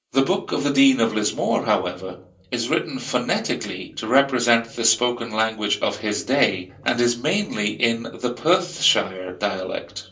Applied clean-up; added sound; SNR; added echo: none; none; none; reverberation time 0.3 s.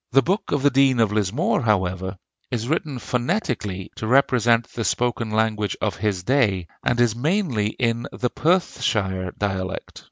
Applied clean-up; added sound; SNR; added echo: none; none; none; none.